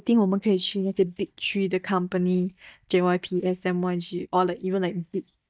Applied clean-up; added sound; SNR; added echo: neural mask model DeepFilterNet 3.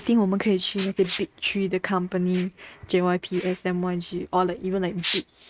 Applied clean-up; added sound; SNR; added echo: neural mask model RNNoise.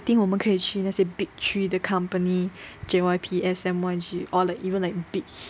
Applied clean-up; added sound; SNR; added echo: none; none; none; none.